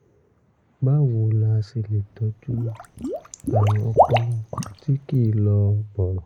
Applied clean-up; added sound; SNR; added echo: neural mask model Resemble Enhance denoiser.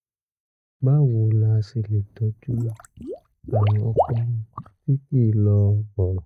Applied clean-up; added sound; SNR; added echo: neural mask model DeepFilterNet 3.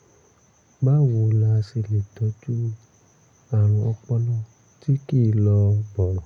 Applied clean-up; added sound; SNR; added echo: none; none; none; none.